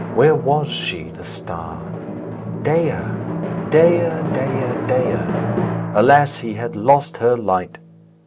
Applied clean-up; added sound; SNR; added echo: none; Drum; 6 dB; none.